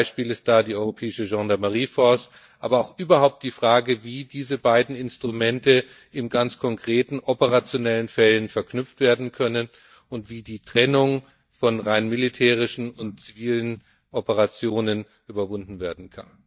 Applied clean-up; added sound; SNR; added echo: neural mask model DeepFilterNet 3.